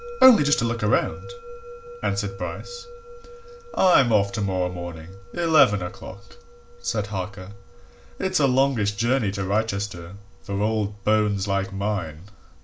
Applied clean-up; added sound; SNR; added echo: none; Musical instrument; 19 dB; none.